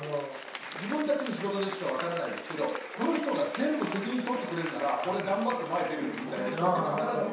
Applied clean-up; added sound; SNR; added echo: none; Applause / Crowd; 10 dB; reverberation time 0.7 s.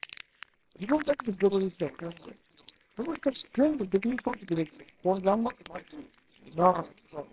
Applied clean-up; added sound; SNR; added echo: neural separator model SepFormer WHAMR!.